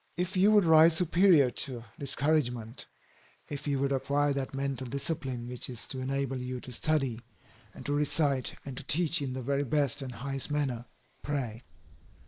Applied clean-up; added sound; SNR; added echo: neural mask model Resemble Enhance denoiser.